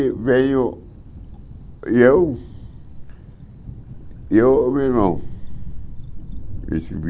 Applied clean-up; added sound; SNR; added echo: none; Thunder; 10 dB; none.